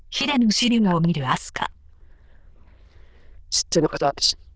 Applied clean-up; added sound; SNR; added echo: neural diffusion model UNIVERSE++.